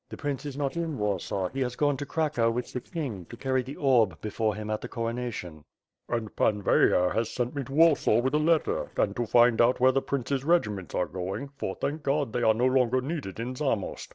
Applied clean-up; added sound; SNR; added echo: neural separator model SepFormer DNS4.